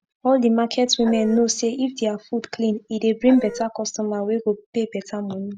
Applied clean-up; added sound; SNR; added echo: none; Dog; 11 dB; none.